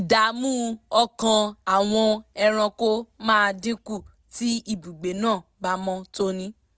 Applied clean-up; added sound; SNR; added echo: none; none; none; none.